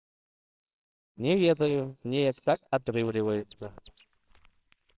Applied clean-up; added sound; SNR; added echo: neural separator model SepFormer WHAMR!.